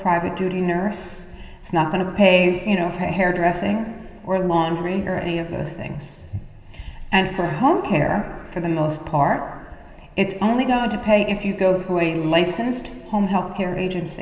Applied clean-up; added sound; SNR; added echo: none; none; none; reverberation time 2.4 s.